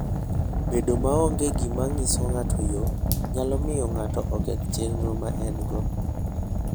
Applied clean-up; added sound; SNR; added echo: none; Fire; -4 dB; none.